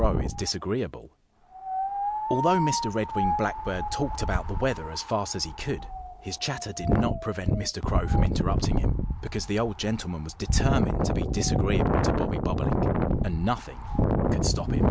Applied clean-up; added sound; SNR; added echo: none; Wind; -3 dB; none.